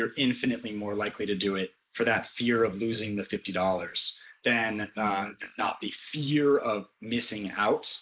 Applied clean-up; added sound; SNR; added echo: neural mask model Resemble Enhance denoiser.